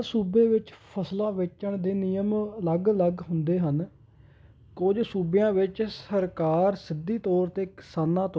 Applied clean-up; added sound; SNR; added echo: none; none; none; none.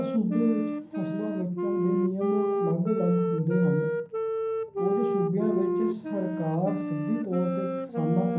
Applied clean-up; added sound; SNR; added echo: none; Wind instrument, woodwind instrument; 1 dB; reverberation time 0.6 s.